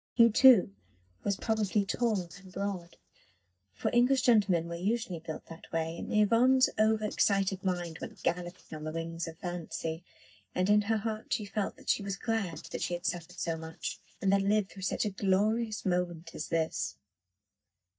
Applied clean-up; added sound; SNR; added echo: neural mask model DeepFilterNet 3.